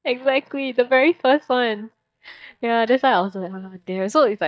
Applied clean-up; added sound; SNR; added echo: neural mask model DeepFilterNet 3.